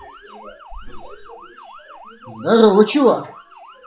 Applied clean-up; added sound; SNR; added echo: classical method WPE with log-MMSE.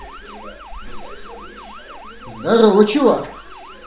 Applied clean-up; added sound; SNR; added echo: none; Motor vehicle (road) / Siren; 20 dB; reverberation time 0.4 s.